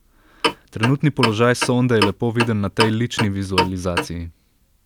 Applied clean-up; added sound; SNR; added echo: none; Clock; 4 dB; none.